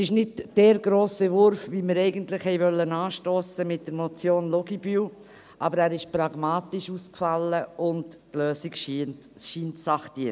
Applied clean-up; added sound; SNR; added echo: none; none; none; none.